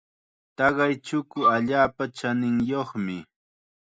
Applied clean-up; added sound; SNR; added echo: neural mask model Resemble Enhance denoiser.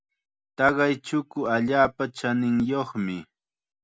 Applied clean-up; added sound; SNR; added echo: none; none; none; none.